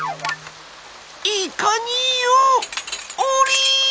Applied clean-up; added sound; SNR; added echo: none; none; none; none.